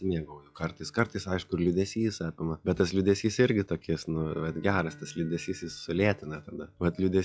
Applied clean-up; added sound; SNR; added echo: classical method log-MMSE.